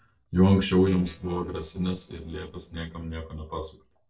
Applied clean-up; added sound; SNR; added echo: neural separator model SepFormer DNS4.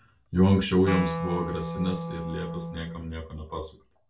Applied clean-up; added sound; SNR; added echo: none; Wind instrument, woodwind instrument; 6 dB; reverberation time 0.2 s.